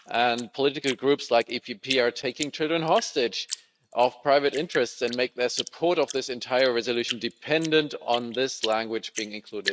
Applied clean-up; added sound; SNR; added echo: neural mask model RNNoise.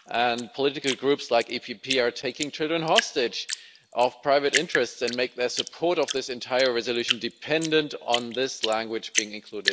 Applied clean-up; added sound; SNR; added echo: none; Drip; 7 dB; none.